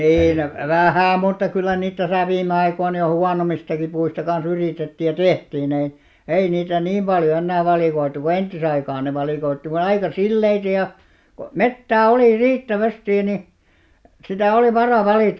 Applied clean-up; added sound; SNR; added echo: none; none; none; none.